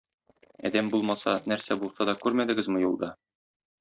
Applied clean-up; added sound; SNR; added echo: neural mask model RNNoise.